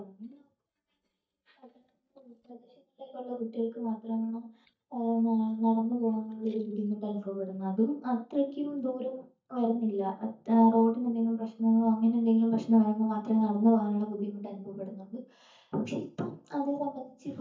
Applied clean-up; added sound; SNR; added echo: neural mask model DeepFilterNet 3.